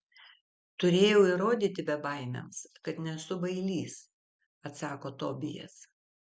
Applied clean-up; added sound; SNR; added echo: none; none; none; none.